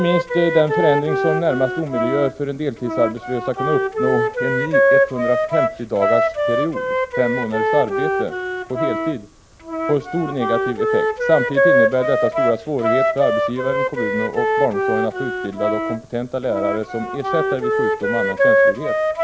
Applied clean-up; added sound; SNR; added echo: none; Wind instrument, woodwind instrument; -2 dB; none.